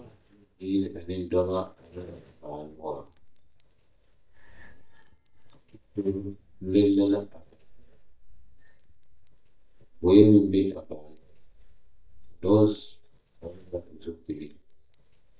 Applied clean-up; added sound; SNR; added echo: neural mask model DeepFilterNet 3.